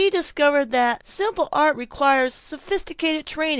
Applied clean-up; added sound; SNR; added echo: none; none; none; none.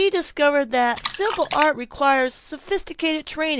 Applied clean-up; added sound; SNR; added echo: none; Splash, splatter; 13 dB; none.